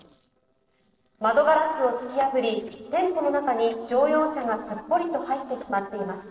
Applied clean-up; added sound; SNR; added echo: neural separator model SepFormer DNS4.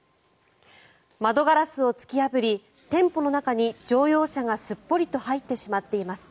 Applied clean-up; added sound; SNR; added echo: none; none; none; none.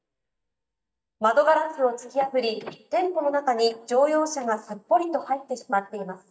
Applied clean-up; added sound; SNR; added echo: neural mask model DeepFilterNet 3.